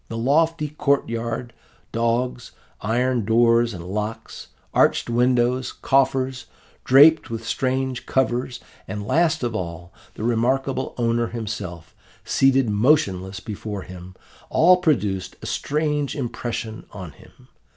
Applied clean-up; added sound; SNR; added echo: none; none; none; none.